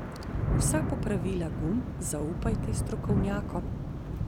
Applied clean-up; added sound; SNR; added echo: none; Thunder / Rain; -3 dB; none.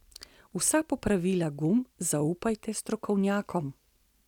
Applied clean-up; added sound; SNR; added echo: none; none; none; none.